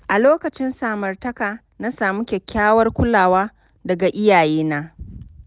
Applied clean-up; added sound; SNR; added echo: none; none; none; none.